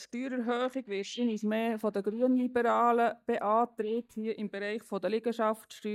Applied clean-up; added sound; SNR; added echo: neural mask model DeepFilterNet 3.